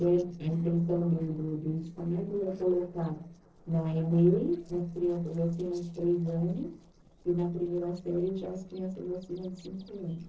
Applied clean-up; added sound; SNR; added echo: neural separator model SepFormer DNS4.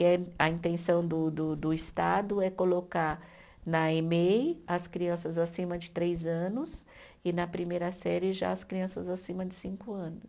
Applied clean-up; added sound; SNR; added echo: none; none; none; none.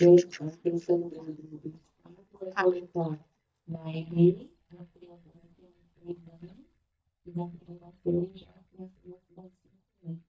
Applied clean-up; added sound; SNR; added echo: neural mask model DeepFilterNet 3.